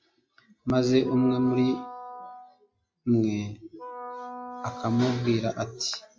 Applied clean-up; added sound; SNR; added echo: classical method log-MMSE.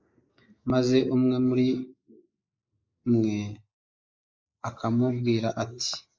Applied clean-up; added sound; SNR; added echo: neural mask model Resemble Enhance denoiser.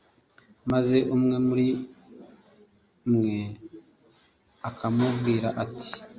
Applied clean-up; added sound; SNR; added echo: none; none; none; none.